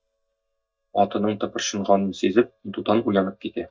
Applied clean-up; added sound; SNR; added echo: neural mask model DeepFilterNet 3.